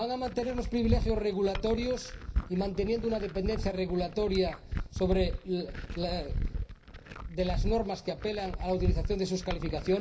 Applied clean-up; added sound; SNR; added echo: none; Glass; 3 dB; reverberation time 0.4 s.